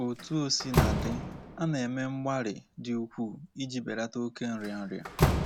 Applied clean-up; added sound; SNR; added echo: none; Slam; 0 dB; none.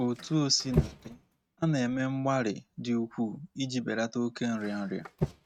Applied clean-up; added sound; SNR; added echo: neural mask model RNNoise.